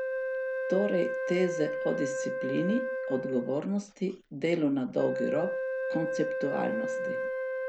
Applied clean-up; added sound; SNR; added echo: none; Wind instrument, woodwind instrument; 1 dB; none.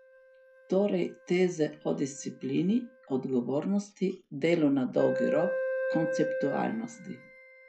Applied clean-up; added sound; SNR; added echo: classical method log-MMSE.